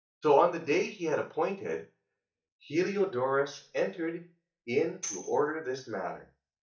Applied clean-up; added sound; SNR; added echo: neural mask model DeepFilterNet 3.